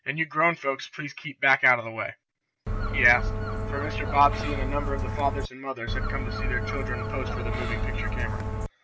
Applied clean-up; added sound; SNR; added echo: none; Gull, seagull; 0 dB; none.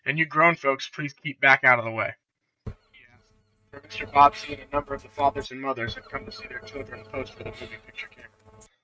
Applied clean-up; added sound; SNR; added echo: neural mask model RNNoise.